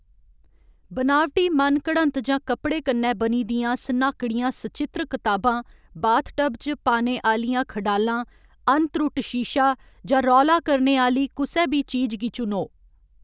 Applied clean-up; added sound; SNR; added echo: none; none; none; none.